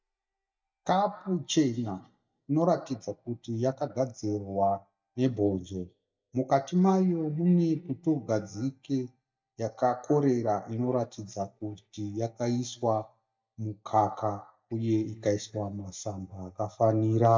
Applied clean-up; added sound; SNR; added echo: neural mask model DeepFilterNet 3.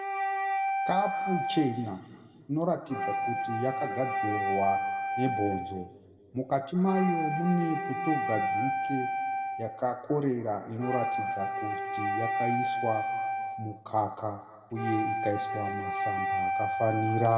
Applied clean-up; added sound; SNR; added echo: none; Wind instrument, woodwind instrument; 0 dB; reverberation time 1.6 s.